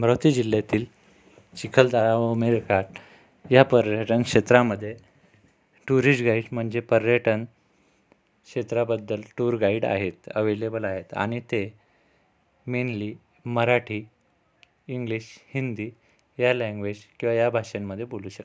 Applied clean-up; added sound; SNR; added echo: none; none; none; none.